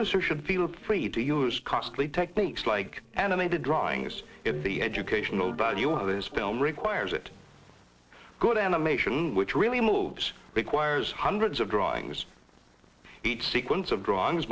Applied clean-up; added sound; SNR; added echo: neural separator model SepFormer DNS4.